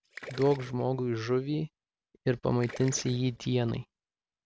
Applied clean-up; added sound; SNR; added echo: none; Gurgling; 19 dB; none.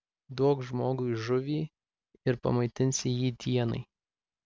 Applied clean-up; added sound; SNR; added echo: none; none; none; none.